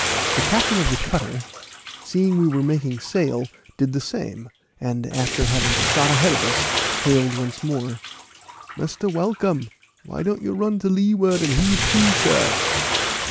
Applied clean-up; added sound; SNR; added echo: none; Bathtub (filling or washing) + Run; 3 dB; none.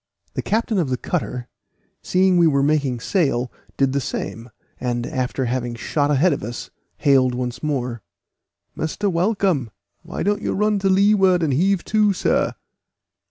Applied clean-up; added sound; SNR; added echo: none; none; none; none.